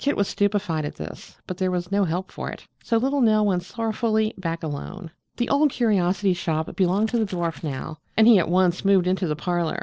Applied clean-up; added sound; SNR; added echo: neural separator model SepFormer DNS4.